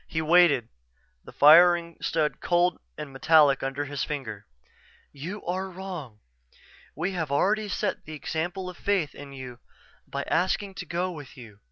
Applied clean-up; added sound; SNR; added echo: none; none; none; none.